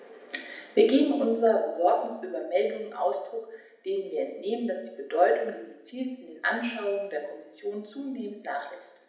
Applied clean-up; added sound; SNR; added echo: none; none; none; reverberation time 0.8 s.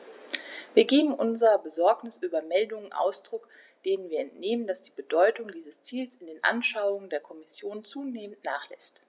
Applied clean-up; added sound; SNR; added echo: none; none; none; none.